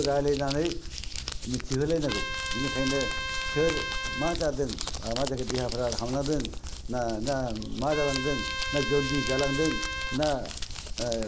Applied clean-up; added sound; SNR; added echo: none; Trumpet + Crumpling, crinkling; 3 dB; none.